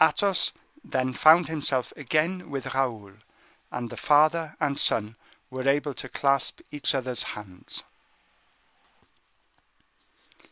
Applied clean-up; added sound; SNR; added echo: none; none; none; none.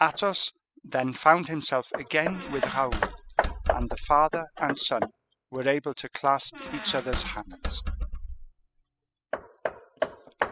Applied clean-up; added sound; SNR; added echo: classical method spectral subtraction.